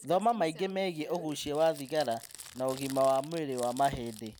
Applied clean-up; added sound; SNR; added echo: none; Crumpling, crinkling; 18 dB; none.